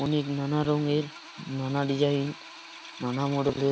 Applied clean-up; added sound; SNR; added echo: none; Drill; 16 dB; none.